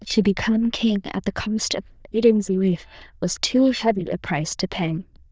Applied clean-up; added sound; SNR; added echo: neural diffusion model UNIVERSE++.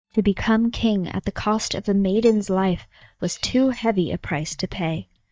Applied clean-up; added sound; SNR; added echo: neural mask model DeepFilterNet 3.